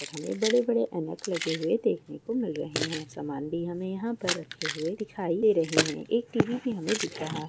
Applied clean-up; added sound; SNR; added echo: none; Keys jangling; 8 dB; none.